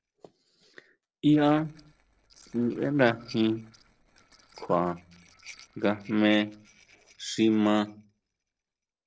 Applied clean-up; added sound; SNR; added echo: neural separator model SepFormer DNS4.